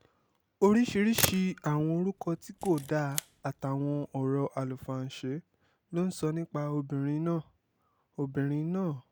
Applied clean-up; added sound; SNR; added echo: none; Camera; 8 dB; none.